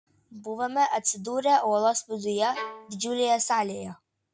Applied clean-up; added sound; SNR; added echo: none; Bowed string instrument; 12 dB; none.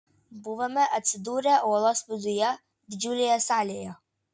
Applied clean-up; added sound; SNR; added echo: none; none; none; none.